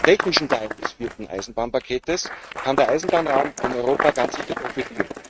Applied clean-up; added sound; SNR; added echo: neural mask model RNNoise.